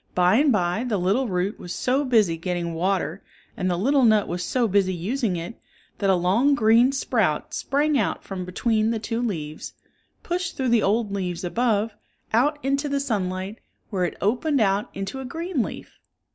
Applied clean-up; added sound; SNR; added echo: none; none; none; none.